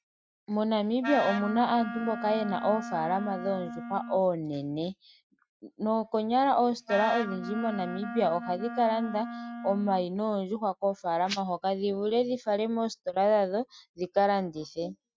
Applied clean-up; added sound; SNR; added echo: neural mask model RNNoise.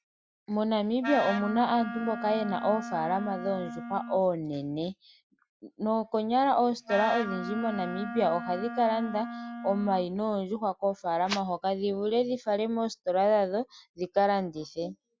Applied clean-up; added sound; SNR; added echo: none; Wind instrument, woodwind instrument; 8 dB; none.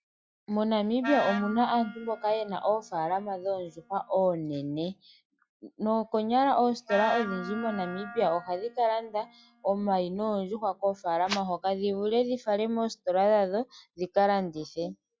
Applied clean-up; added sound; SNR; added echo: classical method log-MMSE.